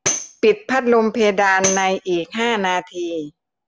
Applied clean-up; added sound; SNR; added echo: none; Tambourine; 10 dB; none.